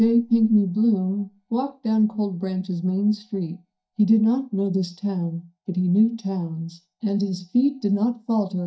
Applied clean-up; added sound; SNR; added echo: neural mask model DeepFilterNet 3.